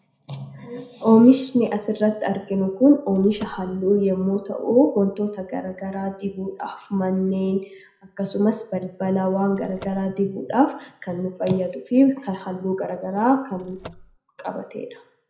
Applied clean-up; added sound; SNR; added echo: none; Car; 19 dB; reverberation time 0.4 s.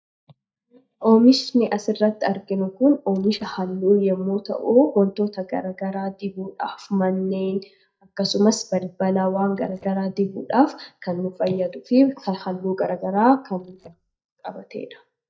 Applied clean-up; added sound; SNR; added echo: neural mask model DeepFilterNet 3.